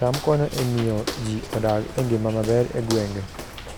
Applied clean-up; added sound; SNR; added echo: none; Walk, footsteps; 10 dB; none.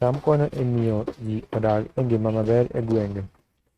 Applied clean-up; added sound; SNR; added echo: neural mask model RNNoise.